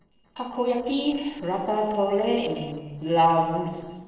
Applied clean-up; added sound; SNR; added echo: neural separator model SepFormer DNS4.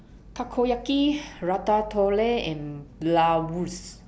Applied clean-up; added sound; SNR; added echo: none; none; none; none.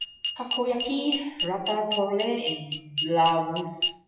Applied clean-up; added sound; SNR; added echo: classical method WPE with log-MMSE.